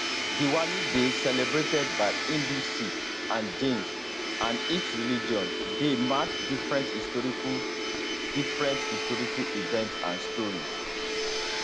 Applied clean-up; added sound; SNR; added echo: none; Domestic sounds, home sounds; 0 dB; none.